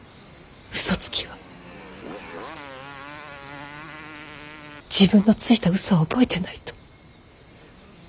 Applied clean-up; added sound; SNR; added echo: none; Motorcycle; 19 dB; none.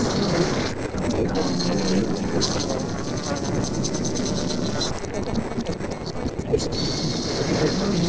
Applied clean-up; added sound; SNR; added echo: neural separator model SepFormer DNS4.